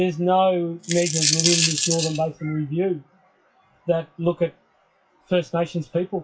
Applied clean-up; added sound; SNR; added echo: classical method WPE with log-MMSE.